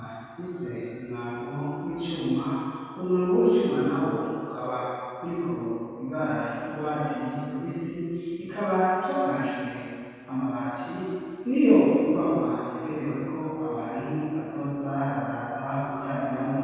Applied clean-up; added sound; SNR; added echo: none; none; none; reverberation time 2.1 s.